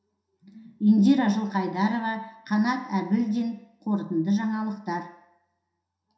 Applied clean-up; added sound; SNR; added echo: none; none; none; reverberation time 0.7 s.